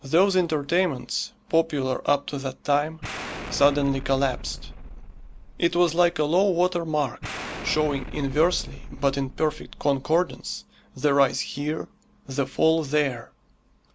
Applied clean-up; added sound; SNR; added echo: none; Explosion; 12 dB; none.